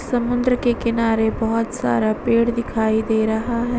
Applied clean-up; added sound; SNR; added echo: none; none; none; none.